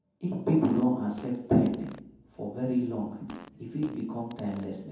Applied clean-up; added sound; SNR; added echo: none; Fart; 20 dB; reverberation time 0.9 s.